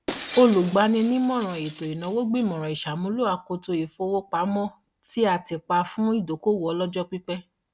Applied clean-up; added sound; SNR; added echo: none; Shatter; 12 dB; none.